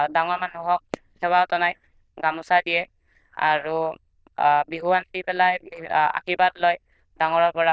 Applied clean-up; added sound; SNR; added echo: neural diffusion model UNIVERSE++.